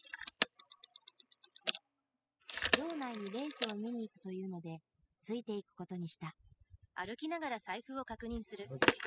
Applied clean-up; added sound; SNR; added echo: classical method spectral subtraction.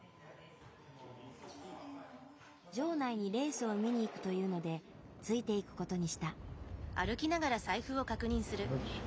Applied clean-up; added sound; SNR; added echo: none; none; none; none.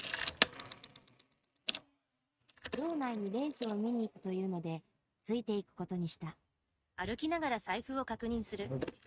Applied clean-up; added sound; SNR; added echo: neural mask model RNNoise.